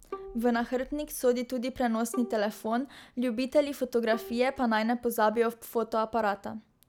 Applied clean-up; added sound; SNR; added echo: none; Bowed string instrument; 19 dB; none.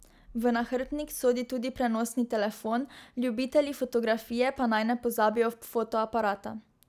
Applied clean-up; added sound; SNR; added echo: none; none; none; none.